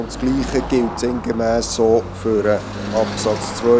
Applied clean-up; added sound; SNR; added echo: none; Car passing by / Traffic noise, roadway noise; 9 dB; none.